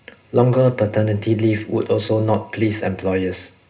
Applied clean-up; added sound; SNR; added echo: none; none; none; reverberation time 0.2 s.